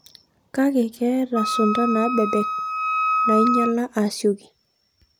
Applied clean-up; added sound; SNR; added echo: none; Wind instrument, woodwind instrument; 1 dB; none.